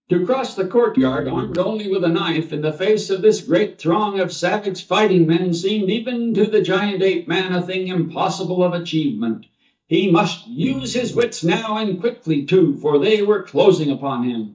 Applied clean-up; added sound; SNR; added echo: neural mask model DeepFilterNet 3.